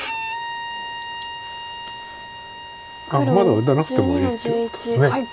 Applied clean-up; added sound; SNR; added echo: none; Bowed string instrument; 11 dB; none.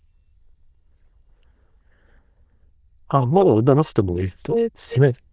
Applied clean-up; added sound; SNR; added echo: neural diffusion model UNIVERSE++.